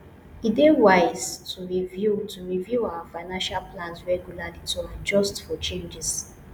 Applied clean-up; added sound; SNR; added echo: none; none; none; none.